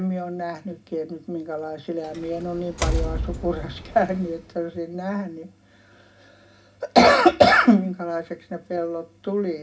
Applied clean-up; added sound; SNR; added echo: none; Door; 6 dB; reverberation time 0.2 s.